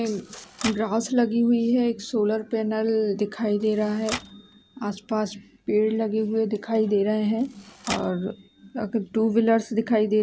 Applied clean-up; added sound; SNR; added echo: none; Typewriter; 17 dB; none.